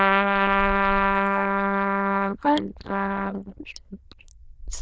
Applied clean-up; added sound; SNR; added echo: neural diffusion model UNIVERSE++.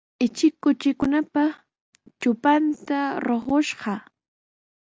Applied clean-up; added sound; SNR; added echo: none; none; none; none.